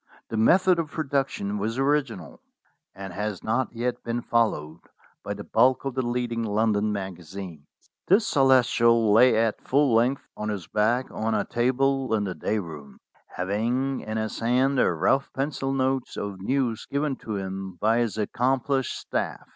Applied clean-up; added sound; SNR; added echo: none; none; none; none.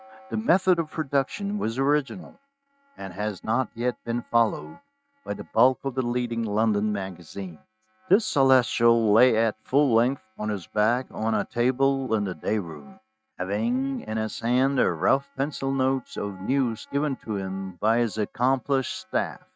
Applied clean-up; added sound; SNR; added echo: neural mask model RNNoise.